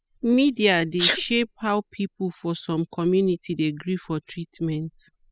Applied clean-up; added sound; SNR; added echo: classical method spectral subtraction.